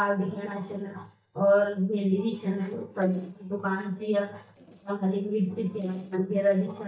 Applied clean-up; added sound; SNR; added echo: neural mask model DeepFilterNet 3.